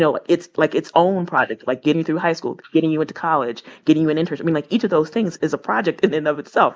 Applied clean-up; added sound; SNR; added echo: neural mask model Resemble Enhance denoiser.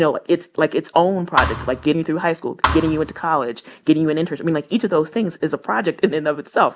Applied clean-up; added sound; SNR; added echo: none; Thump, thud; 5 dB; none.